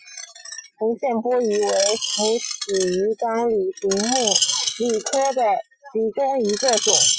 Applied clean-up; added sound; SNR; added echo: classical method Wiener filter.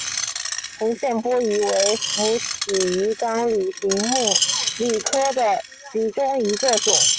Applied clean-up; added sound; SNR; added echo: none; Screech; 3 dB; none.